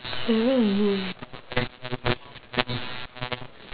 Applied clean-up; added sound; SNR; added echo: none; none; none; none.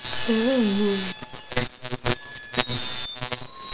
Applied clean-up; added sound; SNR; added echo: none; Screech; 12 dB; none.